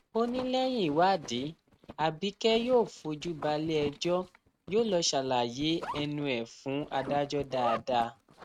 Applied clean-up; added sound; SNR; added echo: neural mask model RNNoise.